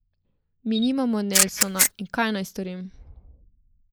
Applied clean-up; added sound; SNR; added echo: neural mask model Resemble Enhance denoiser.